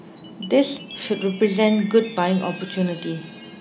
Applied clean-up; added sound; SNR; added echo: none; Chime; 14 dB; none.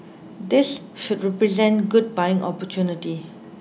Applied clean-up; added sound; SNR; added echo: none; none; none; none.